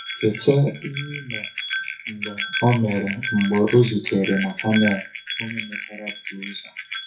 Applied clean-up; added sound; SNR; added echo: classical method WPE with log-MMSE.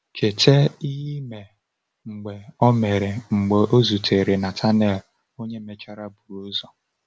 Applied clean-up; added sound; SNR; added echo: none; none; none; none.